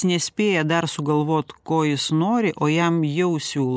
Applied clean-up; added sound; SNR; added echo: none; none; none; none.